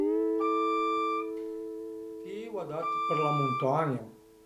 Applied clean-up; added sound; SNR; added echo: none; Guitar + Wind instrument, woodwind instrument; -4 dB; none.